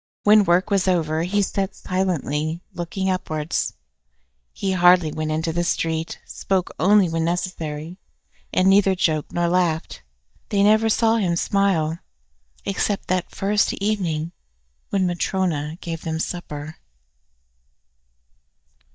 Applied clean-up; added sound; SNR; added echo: neural mask model DeepFilterNet 3.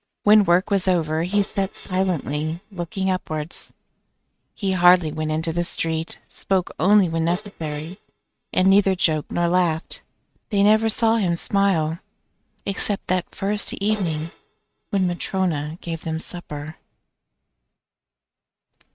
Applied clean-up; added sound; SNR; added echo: neural mask model RNNoise.